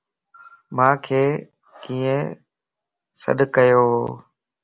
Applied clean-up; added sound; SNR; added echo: none; none; none; none.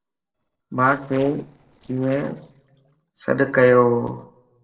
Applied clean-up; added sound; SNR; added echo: neural separator model SepFormer DNS4.